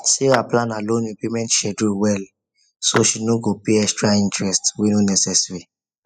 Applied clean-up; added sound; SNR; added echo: classical method spectral subtraction.